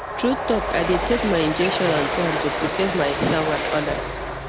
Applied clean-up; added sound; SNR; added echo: none; Train; 1 dB; none.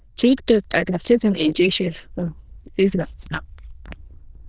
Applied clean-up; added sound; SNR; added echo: neural diffusion model UNIVERSE++.